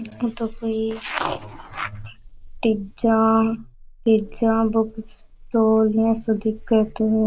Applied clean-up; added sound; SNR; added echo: neural mask model Resemble Enhance denoiser.